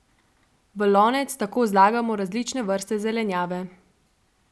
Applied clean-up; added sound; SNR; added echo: none; none; none; none.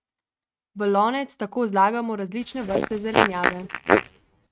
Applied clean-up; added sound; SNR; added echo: neural mask model RNNoise.